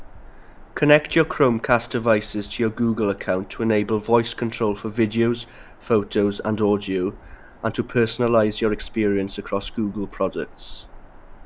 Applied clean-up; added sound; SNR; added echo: none; Bird vocalization, bird call, bird song; 19 dB; none.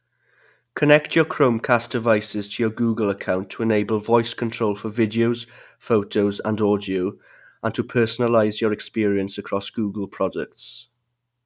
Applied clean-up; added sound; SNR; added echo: none; none; none; none.